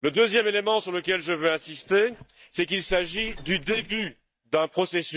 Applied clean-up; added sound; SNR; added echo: neural mask model DeepFilterNet 3.